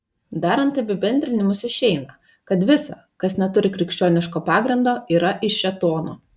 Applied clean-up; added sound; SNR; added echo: none; none; none; none.